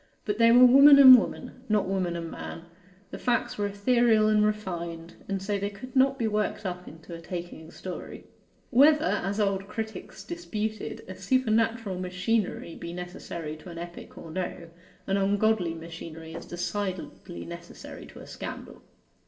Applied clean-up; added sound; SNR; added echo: neural separator model SepFormer DNS4.